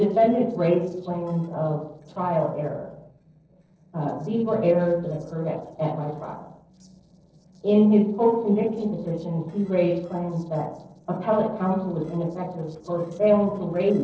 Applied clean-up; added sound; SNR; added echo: neural separator model SepFormer DNS4.